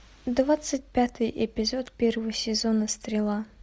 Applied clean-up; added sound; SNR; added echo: none; none; none; none.